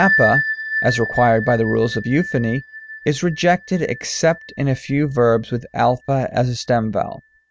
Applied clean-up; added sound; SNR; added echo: none; Bell; 8 dB; none.